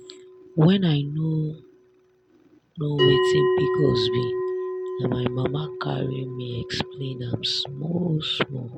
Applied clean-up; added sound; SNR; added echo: none; Bell; 2 dB; none.